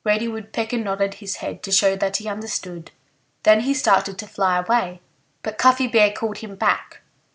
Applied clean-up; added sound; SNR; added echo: none; none; none; none.